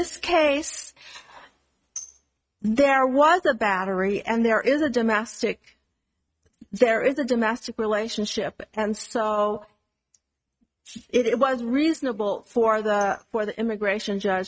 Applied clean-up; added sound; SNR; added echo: neural mask model RNNoise.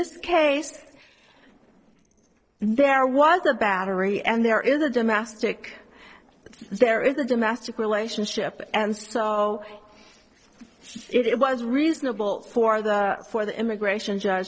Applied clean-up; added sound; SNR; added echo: neural separator model SepFormer DNS4.